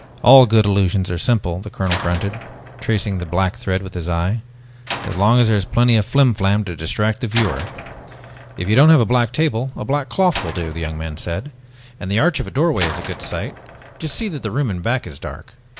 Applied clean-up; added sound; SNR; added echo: none; Slam; 15 dB; none.